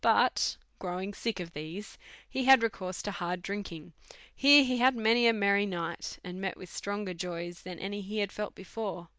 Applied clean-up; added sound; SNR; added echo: none; none; none; none.